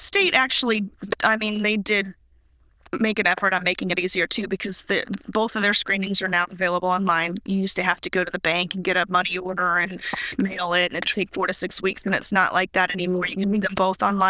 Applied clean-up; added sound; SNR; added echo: neural diffusion model UNIVERSE++.